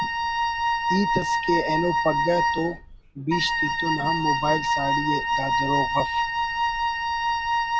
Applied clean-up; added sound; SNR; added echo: none; Wind instrument, woodwind instrument; -4 dB; none.